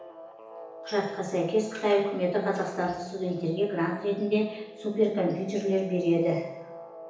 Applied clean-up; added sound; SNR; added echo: none; Guitar; 16 dB; reverberation time 0.9 s.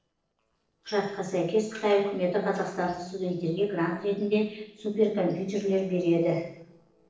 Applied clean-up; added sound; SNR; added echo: neural separator model SepFormer DNS4.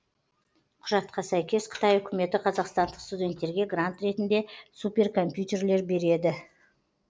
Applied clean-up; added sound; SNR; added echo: none; none; none; none.